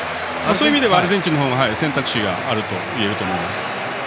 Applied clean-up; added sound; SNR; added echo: none; none; none; none.